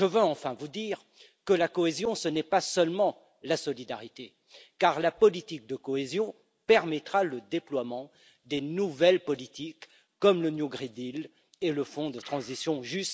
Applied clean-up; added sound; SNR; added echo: none; none; none; none.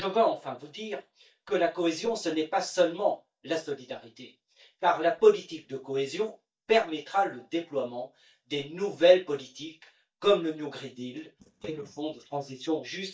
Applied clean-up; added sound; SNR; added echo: neural mask model DeepFilterNet 3.